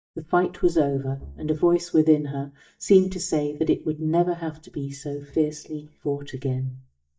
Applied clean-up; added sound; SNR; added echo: neural mask model DeepFilterNet 3.